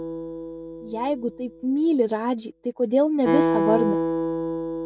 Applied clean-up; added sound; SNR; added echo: none; Acoustic guitar; 2 dB; none.